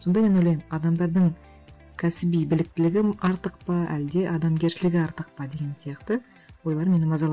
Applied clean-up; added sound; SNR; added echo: none; none; none; none.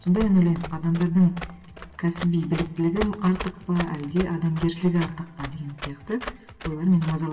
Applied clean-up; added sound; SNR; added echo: none; Run; 14 dB; reverberation time 0.9 s.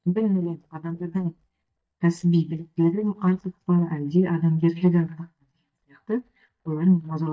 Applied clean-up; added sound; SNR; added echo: neural mask model DeepFilterNet 3.